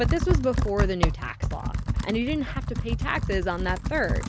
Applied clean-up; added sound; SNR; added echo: none; Computer keyboard; -2 dB; none.